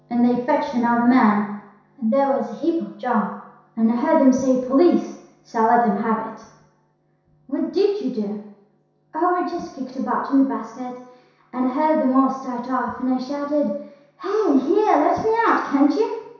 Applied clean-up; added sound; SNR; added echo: none; none; none; reverberation time 0.7 s.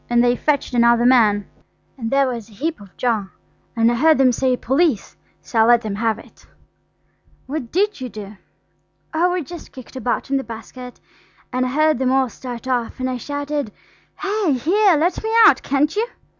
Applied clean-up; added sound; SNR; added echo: none; none; none; none.